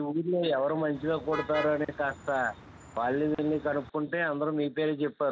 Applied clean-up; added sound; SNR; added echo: none; Motor vehicle (road); 14 dB; none.